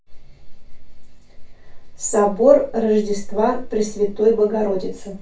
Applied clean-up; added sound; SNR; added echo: none; none; none; reverberation time 0.2 s.